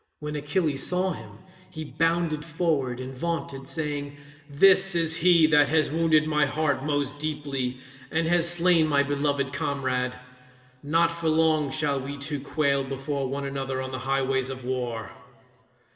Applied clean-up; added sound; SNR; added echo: none; none; none; reverberation time 1.9 s.